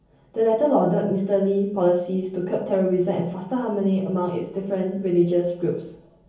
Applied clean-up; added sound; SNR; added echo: none; none; none; reverberation time 0.7 s.